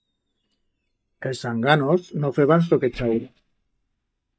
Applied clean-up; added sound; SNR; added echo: neural mask model DeepFilterNet 3.